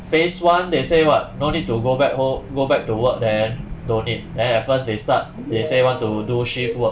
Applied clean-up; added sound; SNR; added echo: none; none; none; none.